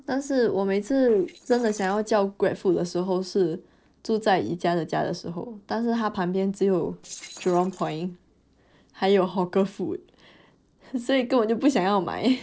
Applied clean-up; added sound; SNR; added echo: neural separator model SepFormer DNS4.